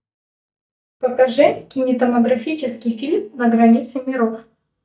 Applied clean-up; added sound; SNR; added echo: neural mask model DeepFilterNet 3.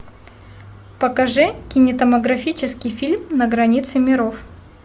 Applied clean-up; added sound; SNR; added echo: none; none; none; none.